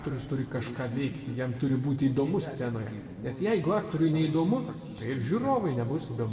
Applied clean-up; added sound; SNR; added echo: none; Bird vocalization, bird call, bird song; 18 dB; reverberation time 1.8 s.